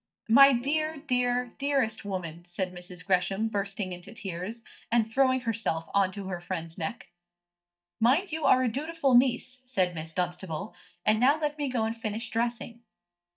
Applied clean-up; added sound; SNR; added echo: neural mask model DeepFilterNet 3.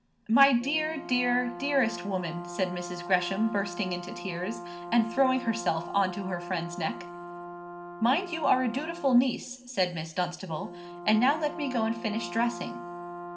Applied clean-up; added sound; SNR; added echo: none; Brass instrument; 11 dB; reverberation time 1.2 s.